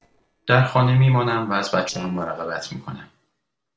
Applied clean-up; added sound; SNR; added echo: neural separator model SepFormer DNS4.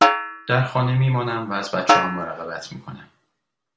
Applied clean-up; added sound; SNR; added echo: none; Snare drum; 0 dB; none.